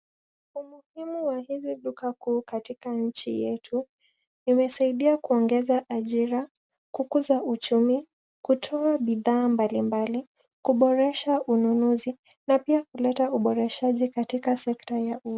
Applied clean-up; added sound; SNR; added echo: none; none; none; none.